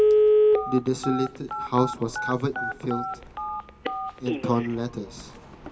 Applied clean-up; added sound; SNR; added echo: none; Telephone; -3 dB; reverberation time 2.7 s.